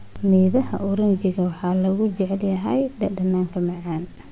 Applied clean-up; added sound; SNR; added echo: none; none; none; none.